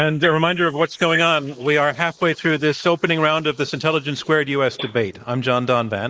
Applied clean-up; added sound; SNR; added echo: neural mask model Resemble Enhance denoiser.